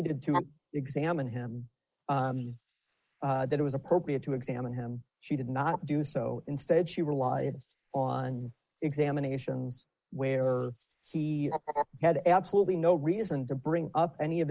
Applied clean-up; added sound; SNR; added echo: neural mask model Resemble Enhance denoiser.